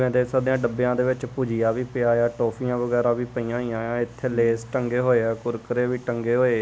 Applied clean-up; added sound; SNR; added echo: none; none; none; none.